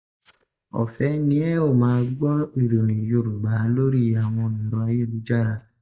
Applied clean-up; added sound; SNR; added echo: neural mask model DeepFilterNet 3.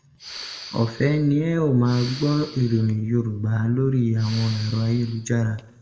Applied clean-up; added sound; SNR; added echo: none; Respiratory sounds; 17 dB; reverberation time 1.1 s.